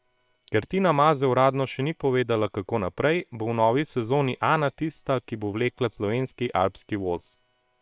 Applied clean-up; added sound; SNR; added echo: neural separator model SepFormer WHAM!.